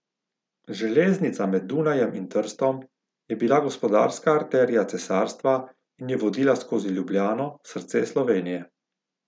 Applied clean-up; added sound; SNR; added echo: none; none; none; none.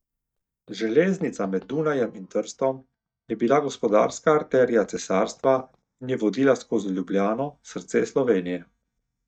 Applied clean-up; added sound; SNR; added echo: neural mask model DeepFilterNet 3.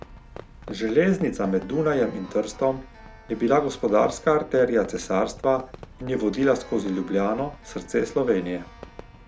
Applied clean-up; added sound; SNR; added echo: none; Fireworks + Keyboard (musical); 19 dB; none.